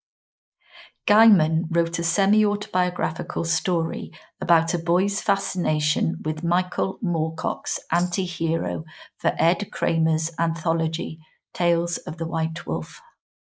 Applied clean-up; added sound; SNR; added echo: neural mask model Resemble Enhance denoiser.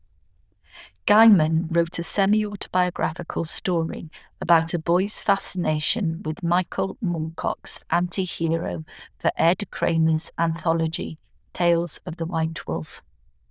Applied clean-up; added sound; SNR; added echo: neural diffusion model UNIVERSE++.